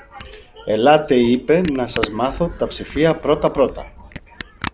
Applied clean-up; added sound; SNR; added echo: none; Camera; 16 dB; none.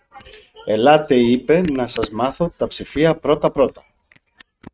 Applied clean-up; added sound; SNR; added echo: neural mask model RNNoise.